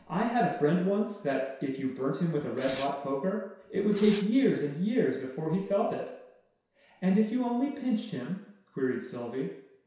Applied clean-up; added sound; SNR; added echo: none; Fireworks; 18 dB; reverberation time 0.7 s.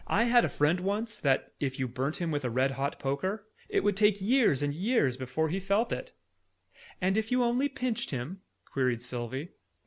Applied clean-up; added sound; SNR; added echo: none; none; none; none.